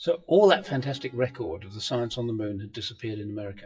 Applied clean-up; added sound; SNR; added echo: classical method WPE with log-MMSE.